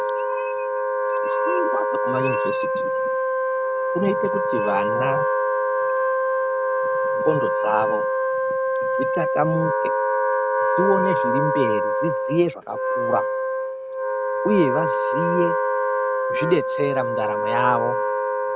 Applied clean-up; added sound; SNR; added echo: none; Wind instrument, woodwind instrument; -5 dB; none.